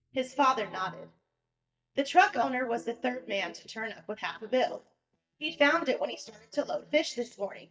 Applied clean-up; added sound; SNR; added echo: neural mask model DeepFilterNet 3.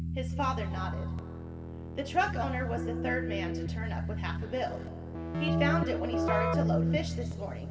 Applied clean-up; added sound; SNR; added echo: none; Keyboard (musical); -3 dB; reverberation time 2.0 s.